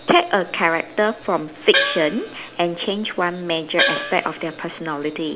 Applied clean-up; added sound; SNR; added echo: none; Gong; 2 dB; none.